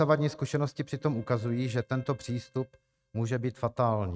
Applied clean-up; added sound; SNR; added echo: neural mask model RNNoise.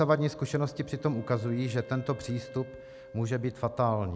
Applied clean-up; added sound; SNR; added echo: none; Wind instrument, woodwind instrument; 18 dB; none.